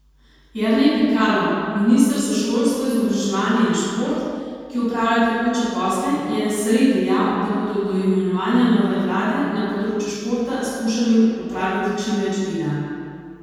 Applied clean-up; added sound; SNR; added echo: none; none; none; reverberation time 2.1 s.